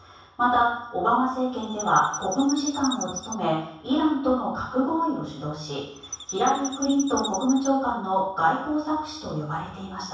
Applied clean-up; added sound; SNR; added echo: none; Chirp, tweet; 11 dB; reverberation time 0.7 s.